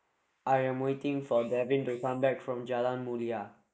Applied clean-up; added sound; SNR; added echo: neural mask model Resemble Enhance denoiser.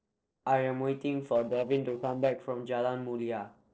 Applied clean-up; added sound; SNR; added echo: neural separator model SepFormer DNS4.